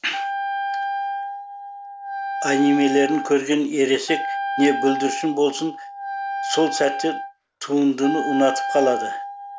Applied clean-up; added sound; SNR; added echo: none; Wind instrument, woodwind instrument; 5 dB; none.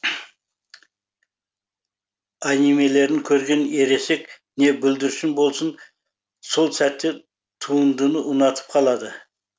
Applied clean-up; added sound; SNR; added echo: none; none; none; none.